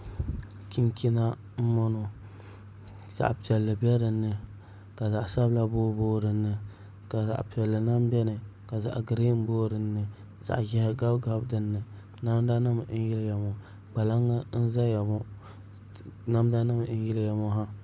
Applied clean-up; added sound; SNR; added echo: none; none; none; none.